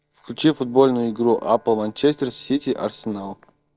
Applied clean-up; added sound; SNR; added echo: neural separator model SepFormer DNS4.